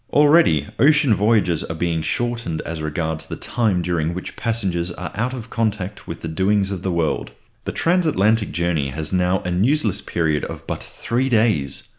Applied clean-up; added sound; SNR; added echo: none; none; none; none.